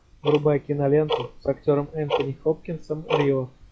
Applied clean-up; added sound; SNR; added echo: classical method log-MMSE.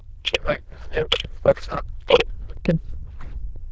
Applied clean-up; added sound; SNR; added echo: neural diffusion model UNIVERSE++.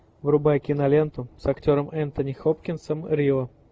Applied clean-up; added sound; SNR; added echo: none; none; none; none.